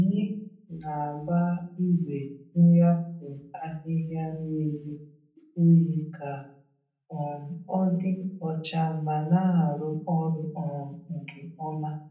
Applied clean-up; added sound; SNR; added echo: none; none; none; reverberation time 0.6 s.